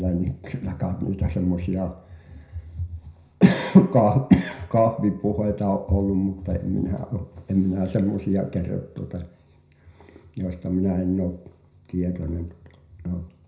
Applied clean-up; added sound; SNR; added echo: none; none; none; reverberation time 0.4 s.